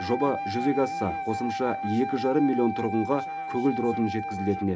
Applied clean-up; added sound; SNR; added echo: none; Wind instrument, woodwind instrument; 6 dB; reverberation time 0.3 s.